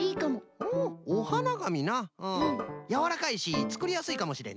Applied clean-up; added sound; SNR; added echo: none; Drum; 17 dB; none.